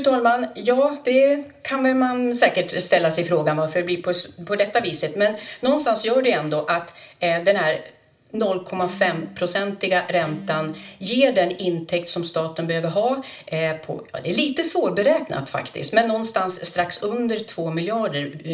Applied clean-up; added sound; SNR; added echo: none; Guitar; 17 dB; reverberation time 0.4 s.